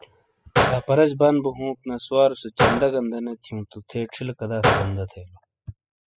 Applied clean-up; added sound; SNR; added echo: classical method spectral subtraction.